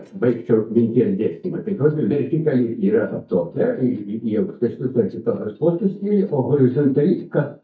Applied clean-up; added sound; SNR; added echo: neural mask model DeepFilterNet 3.